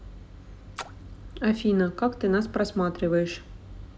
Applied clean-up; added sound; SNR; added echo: none; Splash, splatter; 19 dB; none.